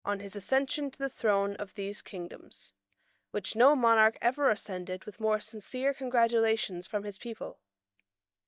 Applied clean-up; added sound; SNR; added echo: neural mask model DeepFilterNet 3.